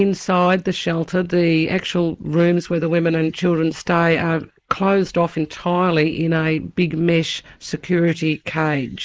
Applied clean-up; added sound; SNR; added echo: neural mask model Resemble Enhance denoiser.